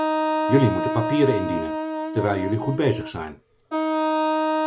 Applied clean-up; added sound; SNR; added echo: none; Wind instrument, woodwind instrument; 0 dB; none.